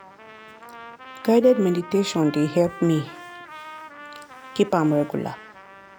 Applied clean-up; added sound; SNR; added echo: none; Trumpet; 17 dB; none.